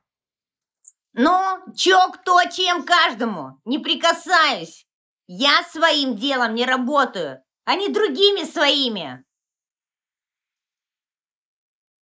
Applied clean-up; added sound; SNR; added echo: neural mask model Resemble Enhance denoiser.